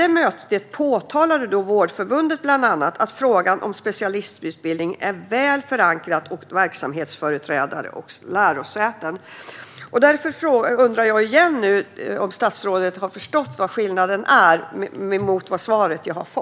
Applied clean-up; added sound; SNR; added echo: none; none; none; none.